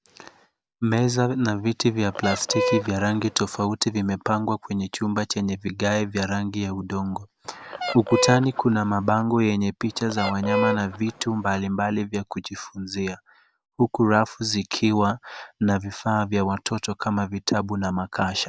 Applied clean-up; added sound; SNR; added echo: none; Fowl; 5 dB; none.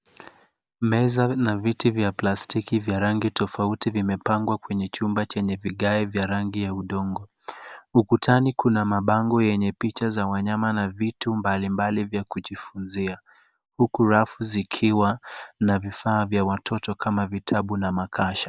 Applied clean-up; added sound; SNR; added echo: none; none; none; none.